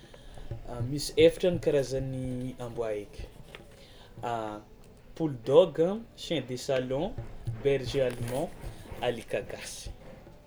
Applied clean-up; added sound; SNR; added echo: none; Gurgling / Engine; 13 dB; none.